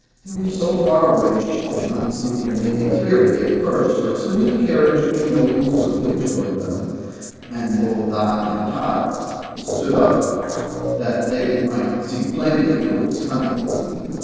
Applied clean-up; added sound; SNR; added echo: neural separator model SepFormer DNS4.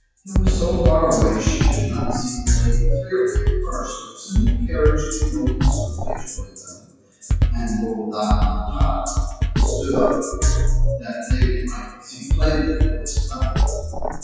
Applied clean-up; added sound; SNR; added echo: classical method WPE with log-MMSE.